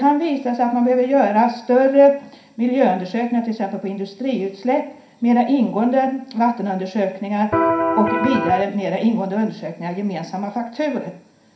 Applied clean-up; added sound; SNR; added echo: none; Electric guitar; 0 dB; reverberation time 0.5 s.